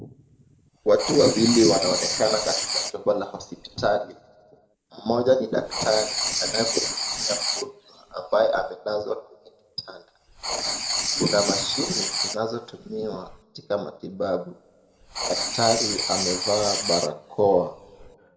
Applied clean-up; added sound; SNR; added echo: none; Writing; 4 dB; reverberation time 0.8 s.